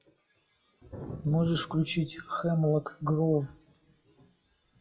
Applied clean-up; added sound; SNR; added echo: classical method WPE with log-MMSE.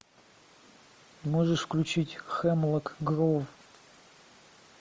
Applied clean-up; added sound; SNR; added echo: none; none; none; none.